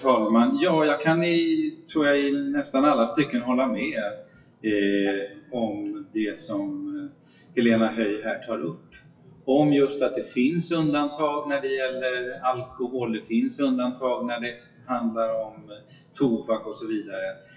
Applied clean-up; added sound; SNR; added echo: classical method WPE with log-MMSE.